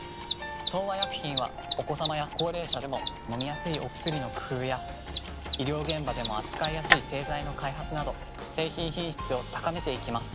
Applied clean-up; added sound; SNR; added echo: none; Mechanisms; 2 dB; none.